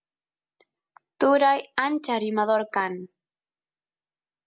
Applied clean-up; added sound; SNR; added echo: none; none; none; none.